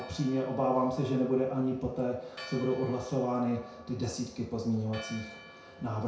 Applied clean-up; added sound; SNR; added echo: none; Church bell; 18 dB; reverberation time 0.5 s.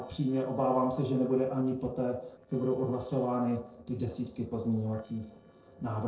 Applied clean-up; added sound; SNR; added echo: neural separator model SepFormer DNS4.